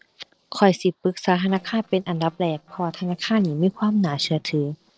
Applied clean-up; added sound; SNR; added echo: neural separator model SepFormer DNS4.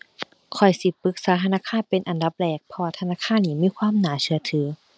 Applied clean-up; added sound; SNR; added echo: none; none; none; none.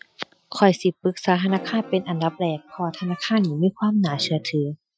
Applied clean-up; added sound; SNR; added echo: classical method Wiener filter.